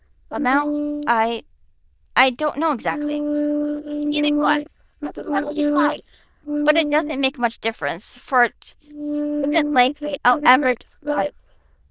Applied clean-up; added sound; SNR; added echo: neural diffusion model UNIVERSE++.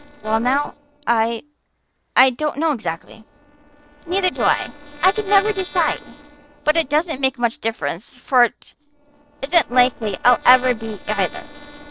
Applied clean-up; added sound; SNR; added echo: neural separator model SepFormer DNS4.